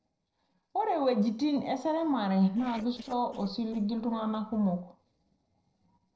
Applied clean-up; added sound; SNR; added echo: neural separator model SepFormer DNS4.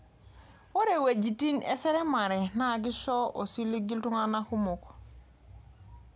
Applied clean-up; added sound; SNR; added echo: none; none; none; none.